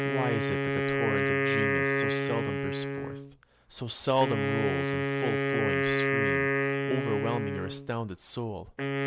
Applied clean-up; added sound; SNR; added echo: none; Wind instrument, woodwind instrument; -4 dB; none.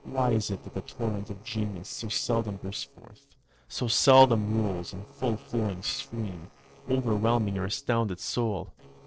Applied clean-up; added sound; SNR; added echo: neural separator model SepFormer DNS4.